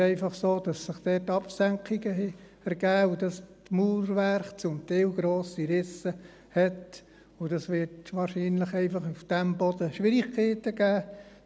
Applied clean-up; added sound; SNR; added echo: none; none; none; none.